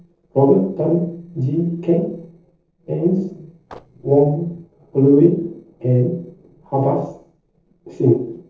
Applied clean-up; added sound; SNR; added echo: neural separator model SepFormer DNS4.